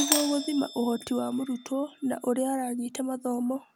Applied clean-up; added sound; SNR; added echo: none; Doorbell; 8 dB; none.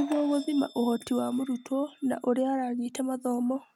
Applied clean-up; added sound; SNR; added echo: neural mask model RNNoise.